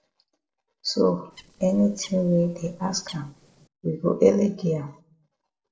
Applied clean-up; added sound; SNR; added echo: neural separator model SepFormer DNS4.